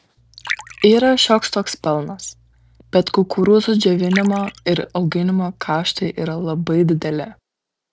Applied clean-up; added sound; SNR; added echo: none; Liquid; 18 dB; none.